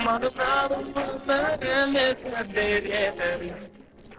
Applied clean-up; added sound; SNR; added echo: neural separator model SepFormer DNS4.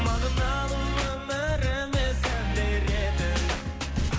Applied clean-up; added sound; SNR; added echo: none; none; none; none.